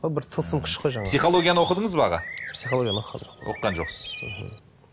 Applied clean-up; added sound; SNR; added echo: none; Bird; 13 dB; none.